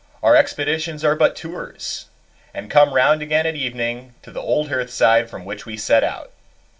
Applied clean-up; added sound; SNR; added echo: none; none; none; reverberation time 0.2 s.